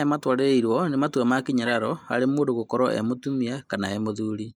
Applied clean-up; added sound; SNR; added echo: neural mask model Resemble Enhance denoiser.